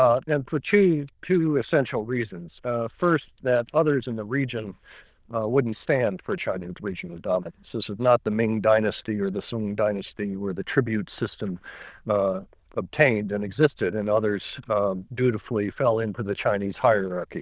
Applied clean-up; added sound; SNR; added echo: neural diffusion model UNIVERSE++.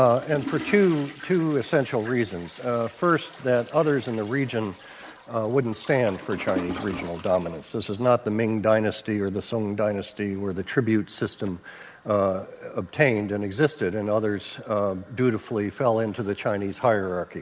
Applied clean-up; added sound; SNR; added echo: none; Toilet flush; 17 dB; none.